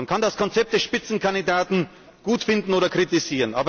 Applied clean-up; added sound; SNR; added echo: none; none; none; none.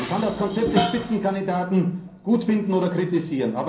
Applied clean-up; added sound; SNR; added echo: none; Dishes, pots, and pans; 9 dB; reverberation time 0.6 s.